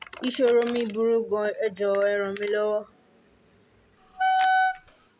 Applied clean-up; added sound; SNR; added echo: none; Wind instrument, woodwind instrument; -3 dB; none.